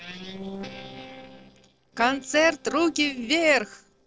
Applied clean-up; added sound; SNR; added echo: neural separator model SepFormer DNS4.